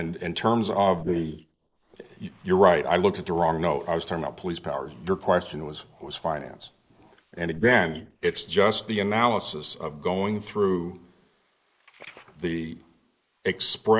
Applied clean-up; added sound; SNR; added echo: neural mask model Resemble Enhance denoiser.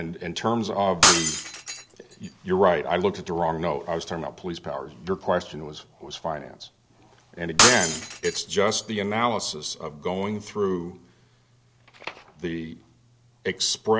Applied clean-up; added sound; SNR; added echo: none; Shatter; -3 dB; none.